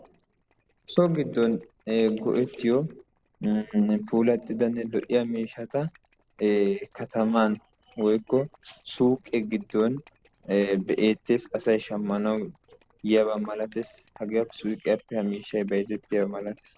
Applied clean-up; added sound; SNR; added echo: neural separator model SepFormer DNS4.